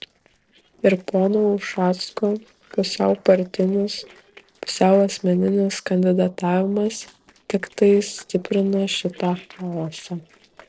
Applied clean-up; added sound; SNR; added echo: neural separator model SepFormer DNS4.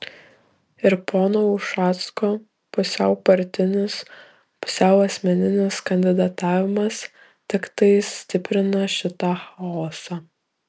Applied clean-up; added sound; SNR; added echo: none; none; none; none.